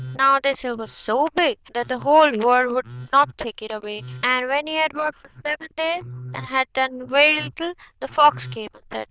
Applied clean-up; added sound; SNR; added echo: neural diffusion model UNIVERSE++.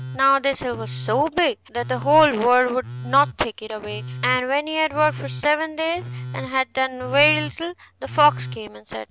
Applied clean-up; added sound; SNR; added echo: none; Telephone; 13 dB; none.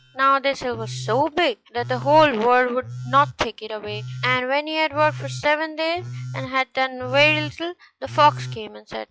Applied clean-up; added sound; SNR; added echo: classical method log-MMSE.